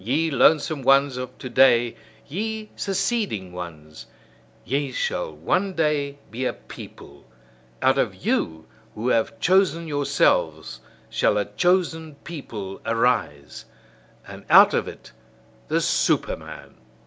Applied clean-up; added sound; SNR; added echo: none; none; none; none.